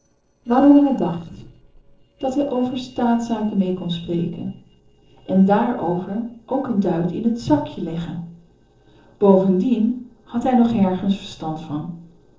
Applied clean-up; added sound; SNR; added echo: neural separator model SepFormer DNS4.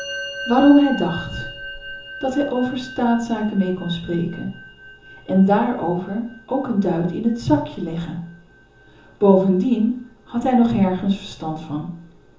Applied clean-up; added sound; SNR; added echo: none; Musical instrument; 17 dB; reverberation time 0.6 s.